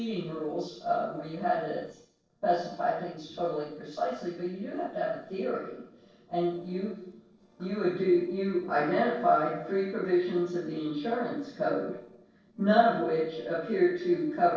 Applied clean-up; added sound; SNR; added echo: neural separator model SepFormer DNS4.